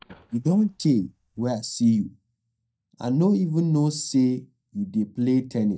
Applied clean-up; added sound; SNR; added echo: neural mask model DeepFilterNet 3.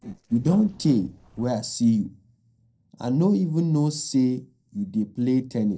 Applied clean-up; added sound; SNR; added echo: neural separator model SepFormer DNS4.